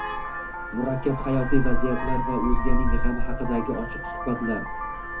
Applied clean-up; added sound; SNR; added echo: none; Vehicle horn, car horn, honking; -4 dB; reverberation time 0.3 s.